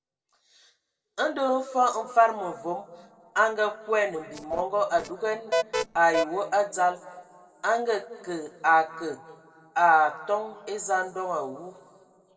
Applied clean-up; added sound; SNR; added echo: neural separator model SepFormer DNS4.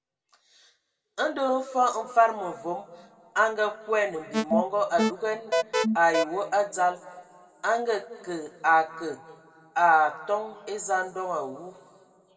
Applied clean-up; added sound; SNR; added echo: none; Alarm; -1 dB; reverberation time 2.1 s.